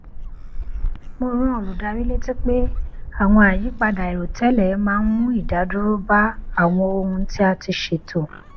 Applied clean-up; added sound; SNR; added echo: none; Gull, seagull; 5 dB; none.